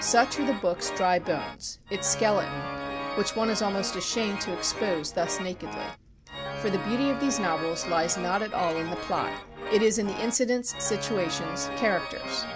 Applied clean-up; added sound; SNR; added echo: none; Organ; 7 dB; none.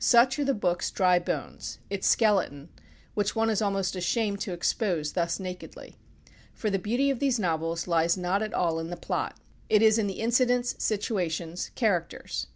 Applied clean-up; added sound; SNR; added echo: none; none; none; none.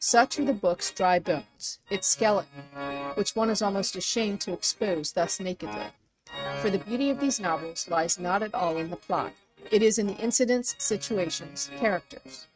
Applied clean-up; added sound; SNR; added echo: neural mask model RNNoise.